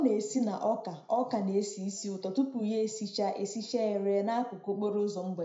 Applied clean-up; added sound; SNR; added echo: none; none; none; reverberation time 0.5 s.